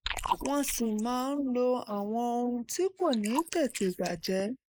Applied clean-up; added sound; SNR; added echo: neural mask model Resemble Enhance denoiser.